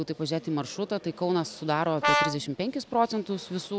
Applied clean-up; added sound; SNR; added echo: none; Brass instrument; -1 dB; none.